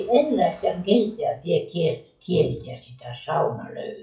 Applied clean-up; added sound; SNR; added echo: classical method WPE with log-MMSE.